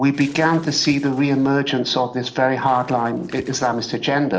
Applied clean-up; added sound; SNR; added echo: neural separator model SepFormer DNS4.